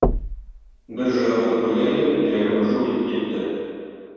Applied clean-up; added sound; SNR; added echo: none; Knock; 7 dB; reverberation time 2.1 s.